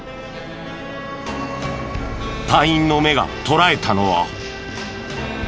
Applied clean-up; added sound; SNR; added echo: none; none; none; none.